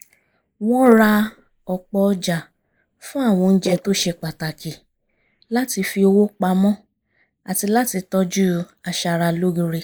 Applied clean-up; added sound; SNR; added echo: neural mask model Resemble Enhance denoiser.